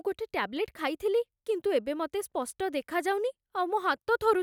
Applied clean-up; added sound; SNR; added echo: none; none; none; none.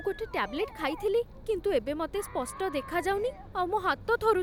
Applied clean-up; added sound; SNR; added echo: none; Chatter; 14 dB; none.